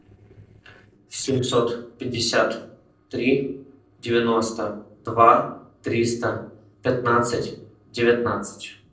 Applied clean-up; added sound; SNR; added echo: neural separator model SepFormer DNS4.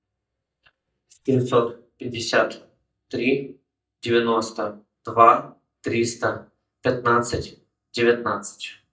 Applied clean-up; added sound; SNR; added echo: neural mask model DeepFilterNet 3.